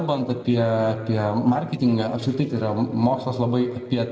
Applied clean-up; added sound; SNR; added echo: neural separator model SepFormer DNS4.